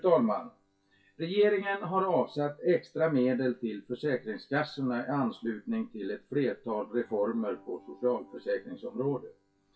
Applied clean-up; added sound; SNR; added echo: classical method WPE with log-MMSE.